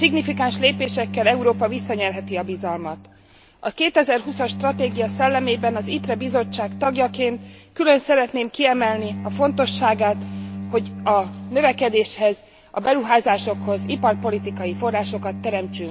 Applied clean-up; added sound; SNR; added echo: none; Bowed string instrument; 10 dB; none.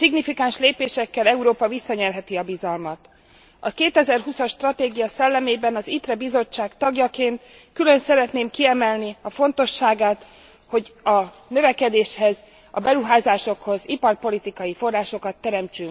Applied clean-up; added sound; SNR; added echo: none; none; none; none.